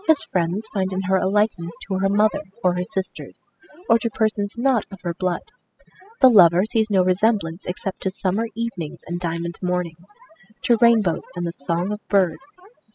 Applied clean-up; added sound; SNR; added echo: classical method spectral subtraction.